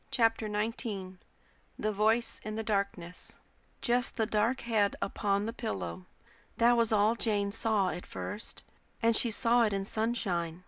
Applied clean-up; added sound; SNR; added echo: none; none; none; none.